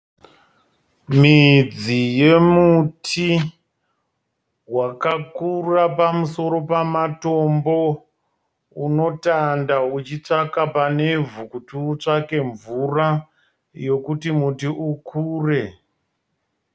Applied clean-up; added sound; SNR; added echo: none; none; none; none.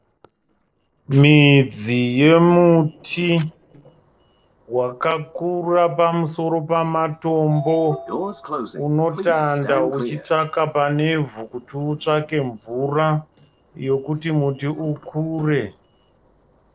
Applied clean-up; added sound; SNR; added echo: neural separator model SepFormer DNS4.